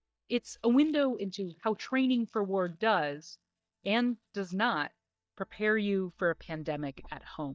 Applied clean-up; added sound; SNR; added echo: neural mask model DeepFilterNet 3.